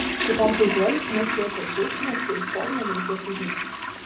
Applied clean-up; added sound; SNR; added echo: none; Toilet flush; 2 dB; reverberation time 0.4 s.